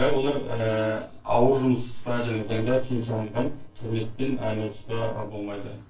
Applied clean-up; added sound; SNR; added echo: neural separator model SepFormer DNS4.